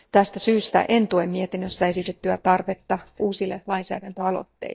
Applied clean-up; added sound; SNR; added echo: neural mask model DeepFilterNet 3.